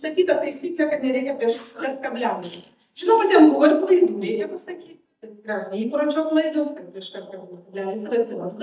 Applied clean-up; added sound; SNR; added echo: neural mask model DeepFilterNet 3.